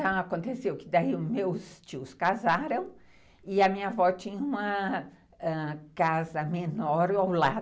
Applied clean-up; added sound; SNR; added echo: none; none; none; none.